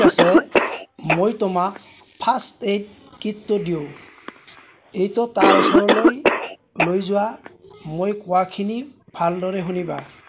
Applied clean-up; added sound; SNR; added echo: none; Cough; 0 dB; none.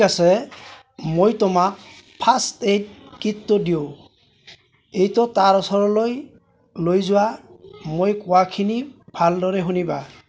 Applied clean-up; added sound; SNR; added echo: none; none; none; none.